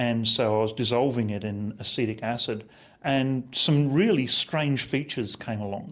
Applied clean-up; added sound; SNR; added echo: none; none; none; none.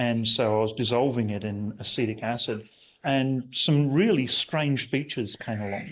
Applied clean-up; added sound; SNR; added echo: neural mask model Resemble Enhance denoiser.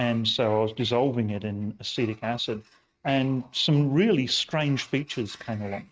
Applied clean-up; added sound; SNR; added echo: neural mask model RNNoise.